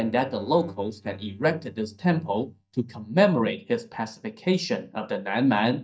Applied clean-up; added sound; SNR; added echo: neural mask model DeepFilterNet 3.